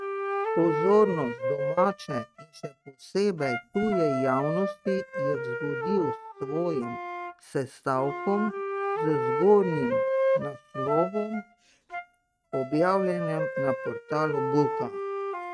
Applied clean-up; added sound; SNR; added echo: neural mask model RNNoise.